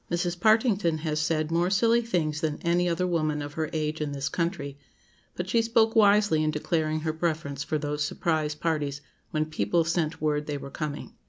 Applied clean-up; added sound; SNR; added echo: none; none; none; none.